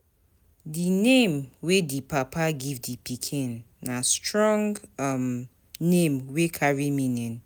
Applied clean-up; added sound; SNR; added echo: none; none; none; none.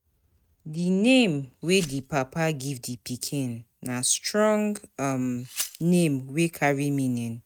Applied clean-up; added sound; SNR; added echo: neural mask model RNNoise.